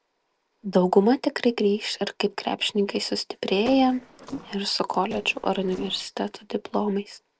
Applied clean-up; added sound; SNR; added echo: neural separator model SepFormer DNS4.